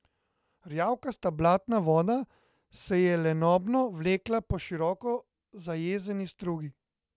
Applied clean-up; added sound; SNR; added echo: none; none; none; none.